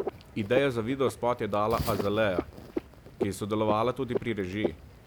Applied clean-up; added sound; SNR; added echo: none; Frog; 7 dB; none.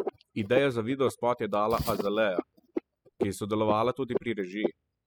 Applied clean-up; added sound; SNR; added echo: classical method spectral subtraction.